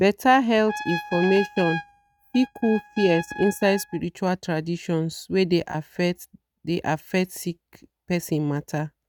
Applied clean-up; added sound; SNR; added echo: neural mask model RNNoise.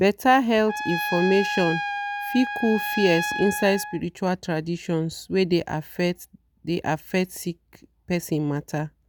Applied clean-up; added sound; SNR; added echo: none; Trumpet; 5 dB; none.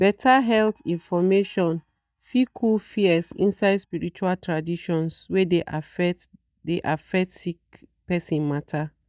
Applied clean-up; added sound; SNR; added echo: neural mask model DeepFilterNet 3.